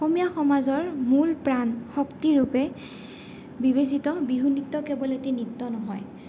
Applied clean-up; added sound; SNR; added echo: none; none; none; none.